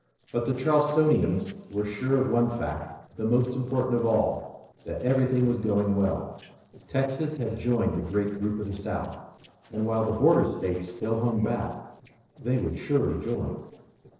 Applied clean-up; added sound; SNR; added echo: neural separator model SepFormer DNS4.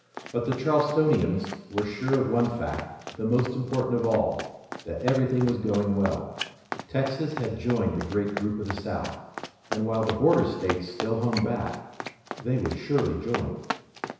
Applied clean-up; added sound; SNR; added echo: none; Run; 11 dB; reverberation time 1.0 s.